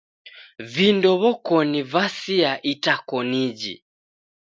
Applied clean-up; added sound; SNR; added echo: none; none; none; none.